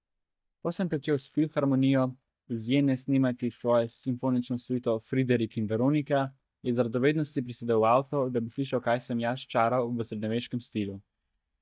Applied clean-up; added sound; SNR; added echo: neural mask model DeepFilterNet 3.